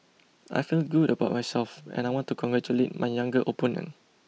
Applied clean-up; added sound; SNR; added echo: none; none; none; none.